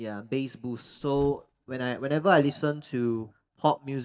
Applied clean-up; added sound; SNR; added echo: neural mask model DeepFilterNet 3.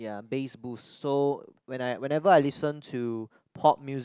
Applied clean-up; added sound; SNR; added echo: none; none; none; none.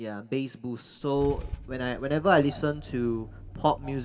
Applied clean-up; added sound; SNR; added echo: none; Idling / Engine starting / Car; 14 dB; reverberation time 1.5 s.